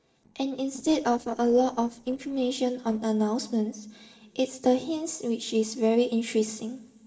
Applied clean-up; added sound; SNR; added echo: neural separator model SepFormer DNS4.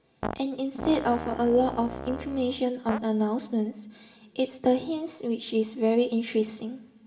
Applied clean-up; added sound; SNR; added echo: none; Fart; 10 dB; reverberation time 0.8 s.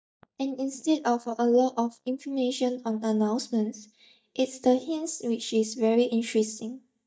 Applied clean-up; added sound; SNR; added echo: neural mask model DeepFilterNet 3.